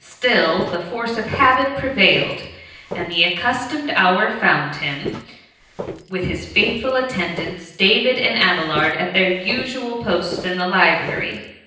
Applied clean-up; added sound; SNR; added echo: none; Walk, footsteps; 14 dB; reverberation time 0.9 s.